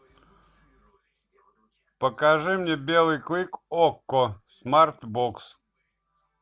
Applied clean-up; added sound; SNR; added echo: none; none; none; none.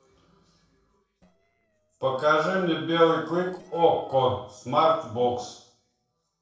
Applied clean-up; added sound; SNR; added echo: neural separator model SepFormer DNS4.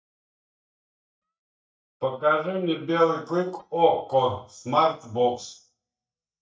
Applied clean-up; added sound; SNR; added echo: neural mask model DeepFilterNet 3.